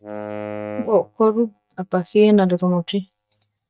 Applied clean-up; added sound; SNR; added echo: neural mask model DeepFilterNet 3.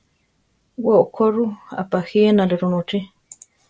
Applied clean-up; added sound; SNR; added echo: none; none; none; none.